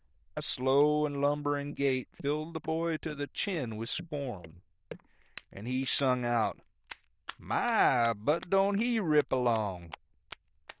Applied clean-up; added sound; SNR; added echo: neural diffusion model UNIVERSE++.